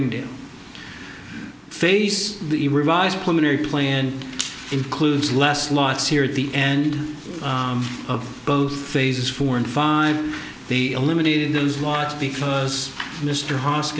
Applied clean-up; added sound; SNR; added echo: none; none; none; none.